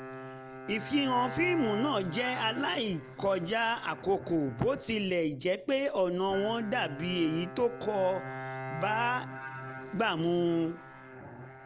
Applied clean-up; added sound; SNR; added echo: none; Bowed string instrument; 11 dB; none.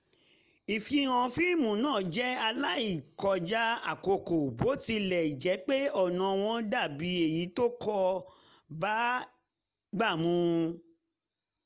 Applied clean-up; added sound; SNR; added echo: none; none; none; none.